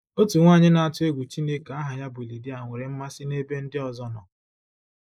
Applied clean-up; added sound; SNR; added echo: neural mask model Resemble Enhance denoiser.